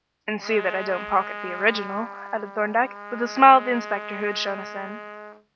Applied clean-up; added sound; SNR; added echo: none; Trumpet; 12 dB; none.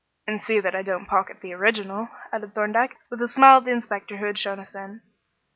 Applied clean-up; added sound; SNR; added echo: none; none; none; none.